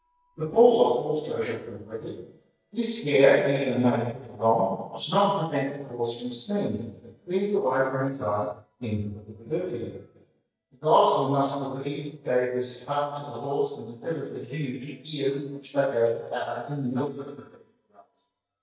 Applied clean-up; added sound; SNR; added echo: neural mask model DeepFilterNet 3.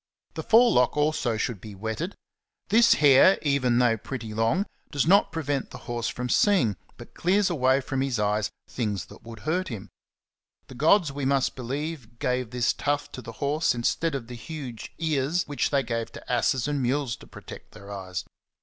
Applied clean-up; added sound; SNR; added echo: none; none; none; none.